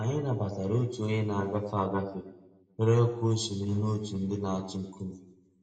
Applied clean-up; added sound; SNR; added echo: none; none; none; reverberation time 0.7 s.